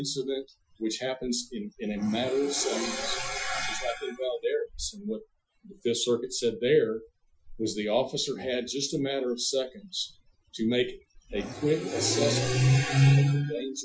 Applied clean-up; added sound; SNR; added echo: classical method Wiener filter.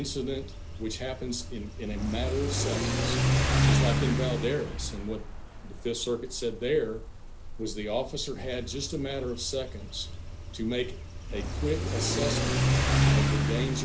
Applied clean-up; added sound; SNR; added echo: none; Accelerating, revving, vroom / Car; -4 dB; none.